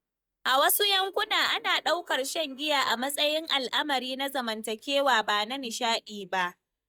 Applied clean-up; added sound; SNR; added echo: neural mask model DeepFilterNet 3.